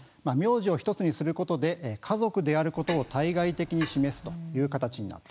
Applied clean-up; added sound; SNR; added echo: none; Clock; 15 dB; none.